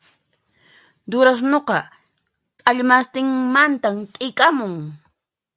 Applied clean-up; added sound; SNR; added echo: none; none; none; none.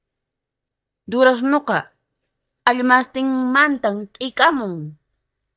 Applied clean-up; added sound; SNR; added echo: neural mask model DeepFilterNet 3.